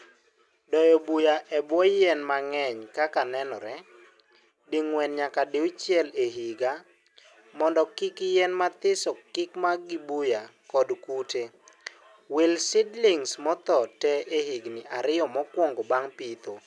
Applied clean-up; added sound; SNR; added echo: none; none; none; none.